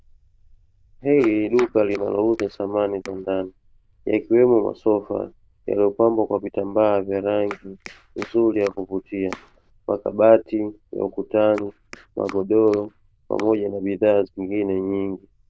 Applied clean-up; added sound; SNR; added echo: neural diffusion model UNIVERSE++.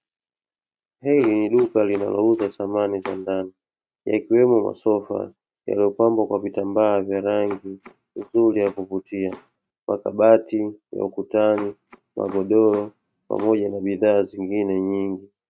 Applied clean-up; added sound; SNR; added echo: neural mask model RNNoise.